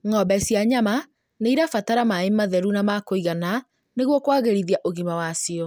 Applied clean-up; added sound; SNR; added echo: none; none; none; none.